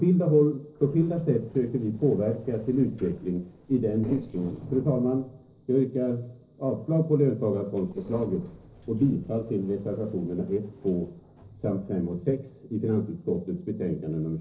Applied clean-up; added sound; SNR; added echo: neural separator model SepFormer DNS4.